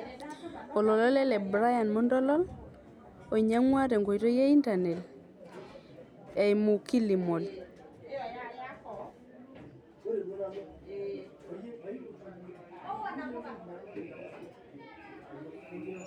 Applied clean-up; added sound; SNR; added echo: none; none; none; none.